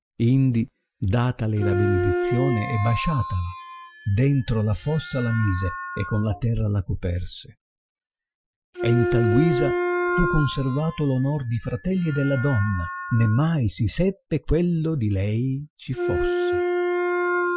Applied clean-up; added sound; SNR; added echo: classical method Wiener filter.